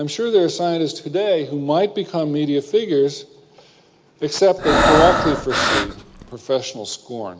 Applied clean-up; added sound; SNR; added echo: none; Breathing; -2 dB; none.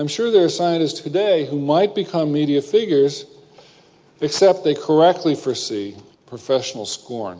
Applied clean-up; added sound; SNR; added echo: none; none; none; none.